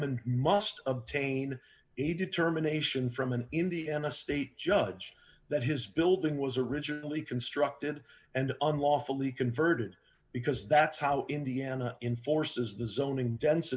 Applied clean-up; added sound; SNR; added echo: none; none; none; none.